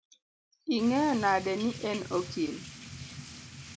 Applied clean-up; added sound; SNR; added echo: none; Drip / Rain; 12 dB; none.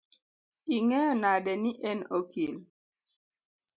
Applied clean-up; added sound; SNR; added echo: none; none; none; none.